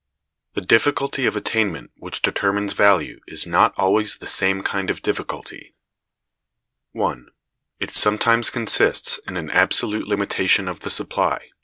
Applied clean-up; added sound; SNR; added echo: none; none; none; none.